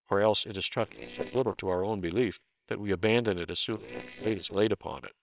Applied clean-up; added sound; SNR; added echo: neural separator model SepFormer WHAMR!.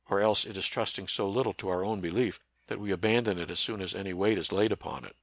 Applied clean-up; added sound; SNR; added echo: none; none; none; none.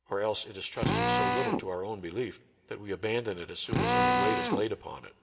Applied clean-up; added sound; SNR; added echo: none; Drill; -3 dB; reverberation time 1.0 s.